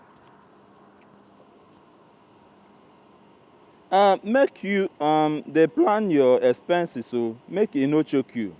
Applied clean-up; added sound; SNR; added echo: none; none; none; none.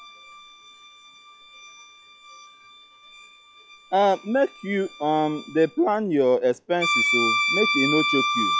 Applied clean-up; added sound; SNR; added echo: classical method log-MMSE.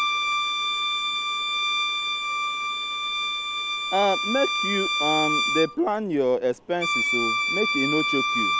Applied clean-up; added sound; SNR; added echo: none; Bowed string instrument; -2 dB; none.